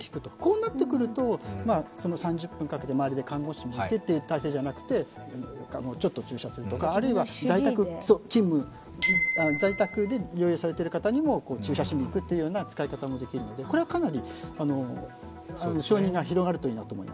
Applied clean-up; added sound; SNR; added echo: none; Bicycle bell; 12 dB; none.